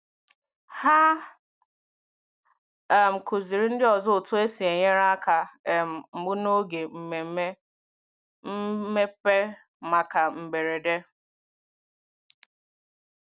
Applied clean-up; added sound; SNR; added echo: none; none; none; none.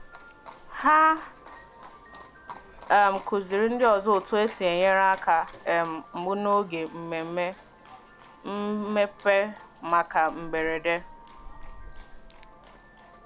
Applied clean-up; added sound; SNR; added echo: none; Vehicle horn, car horn, honking + Livestock, farm animals, working animals; 19 dB; none.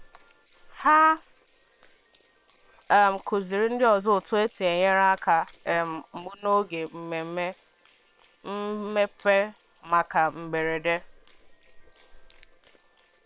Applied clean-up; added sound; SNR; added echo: neural separator model SepFormer WHAM!.